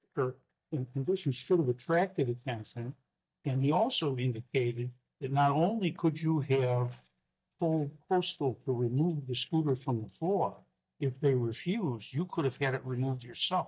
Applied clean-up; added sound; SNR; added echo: neural mask model DeepFilterNet 3.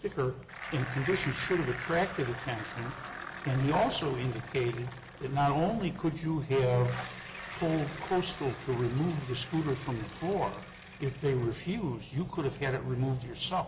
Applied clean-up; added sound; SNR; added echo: none; Bicycle; 13 dB; none.